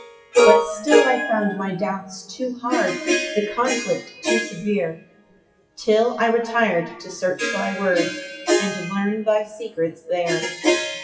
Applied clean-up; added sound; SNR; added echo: classical method WPE with log-MMSE.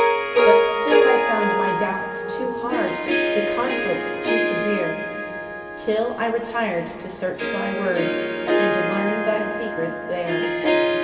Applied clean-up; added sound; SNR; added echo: none; Harp; -4 dB; reverberation time 2.4 s.